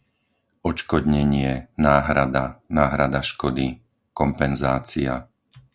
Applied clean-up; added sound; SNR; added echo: none; none; none; none.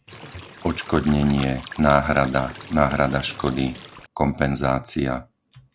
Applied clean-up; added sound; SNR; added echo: none; Cricket / Water; 16 dB; none.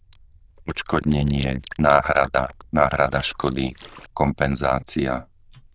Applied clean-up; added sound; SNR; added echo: neural diffusion model UNIVERSE++.